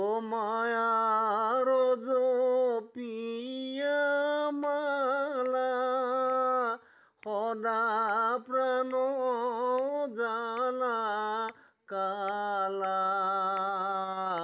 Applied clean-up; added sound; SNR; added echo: none; none; none; none.